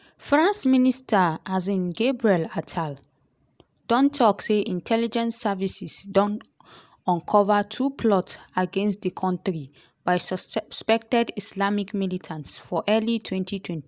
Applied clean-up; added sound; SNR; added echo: none; none; none; none.